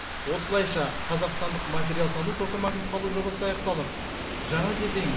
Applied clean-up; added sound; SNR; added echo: none; Rain / Thunderstorm; 2 dB; reverberation time 1.8 s.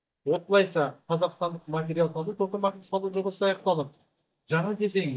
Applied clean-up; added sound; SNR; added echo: neural mask model DeepFilterNet 3.